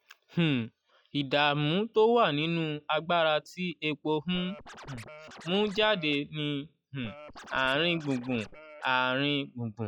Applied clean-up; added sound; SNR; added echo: classical method log-MMSE.